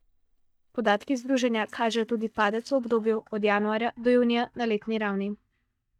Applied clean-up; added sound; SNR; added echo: neural mask model DeepFilterNet 3.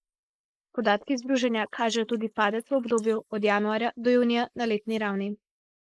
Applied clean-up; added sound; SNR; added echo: neural mask model Resemble Enhance denoiser.